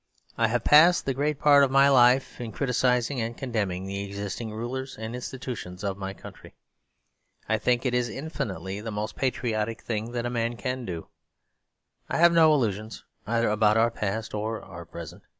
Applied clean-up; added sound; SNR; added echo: none; none; none; none.